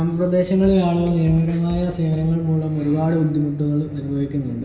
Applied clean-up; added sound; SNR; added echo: none; Drum kit; 14 dB; reverberation time 0.9 s.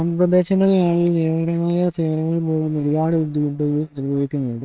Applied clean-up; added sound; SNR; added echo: neural separator model SepFormer WHAMR!.